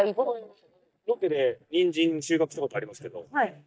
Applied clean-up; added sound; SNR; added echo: neural mask model DeepFilterNet 3.